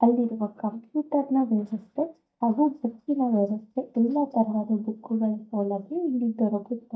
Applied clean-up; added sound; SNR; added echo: neural mask model DeepFilterNet 3.